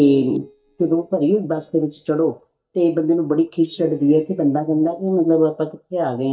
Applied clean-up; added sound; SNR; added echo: neural mask model DeepFilterNet 3.